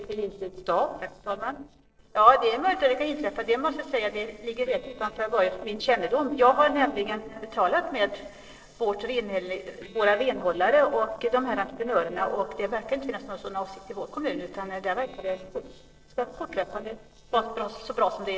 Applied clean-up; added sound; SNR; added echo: neural separator model SepFormer DNS4.